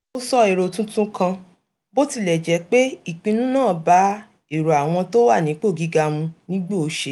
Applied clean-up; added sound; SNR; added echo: none; none; none; none.